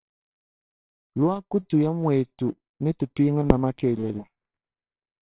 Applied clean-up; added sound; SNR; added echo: neural separator model SepFormer WHAMR!.